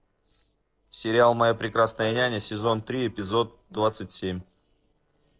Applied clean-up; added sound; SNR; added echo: neural separator model SepFormer DNS4.